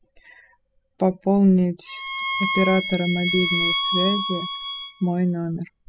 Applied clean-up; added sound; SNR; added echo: classical method spectral subtraction.